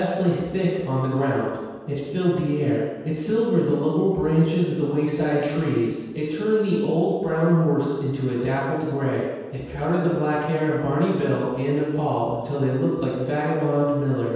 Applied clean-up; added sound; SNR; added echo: none; none; none; reverberation time 1.2 s.